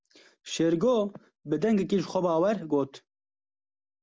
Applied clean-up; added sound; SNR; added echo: none; none; none; none.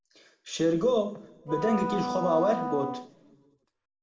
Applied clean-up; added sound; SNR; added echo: none; Wind instrument, woodwind instrument; 5 dB; reverberation time 1.0 s.